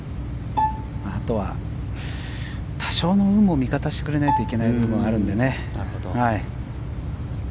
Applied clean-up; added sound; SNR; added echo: none; Bowed string instrument; 7 dB; none.